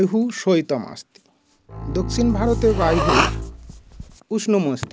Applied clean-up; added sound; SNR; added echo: none; Bowed string instrument + Respiratory sounds; 1 dB; none.